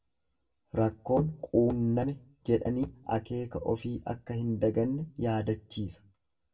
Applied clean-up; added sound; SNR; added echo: none; none; none; reverberation time 0.1 s.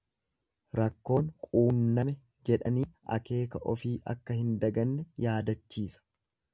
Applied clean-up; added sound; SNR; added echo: none; none; none; none.